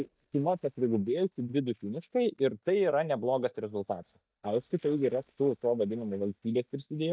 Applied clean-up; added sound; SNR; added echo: neural mask model DeepFilterNet 3.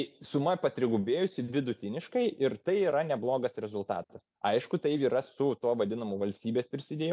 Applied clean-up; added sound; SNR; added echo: none; none; none; none.